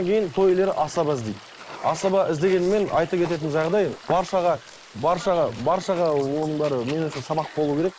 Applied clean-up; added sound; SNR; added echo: neural mask model Resemble Enhance denoiser.